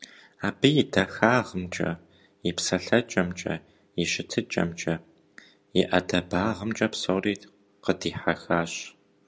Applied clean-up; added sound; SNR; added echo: none; none; none; none.